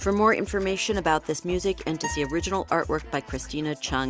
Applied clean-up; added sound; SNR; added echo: none; Acoustic guitar; 14 dB; none.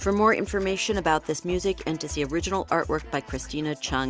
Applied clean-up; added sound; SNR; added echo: none; none; none; none.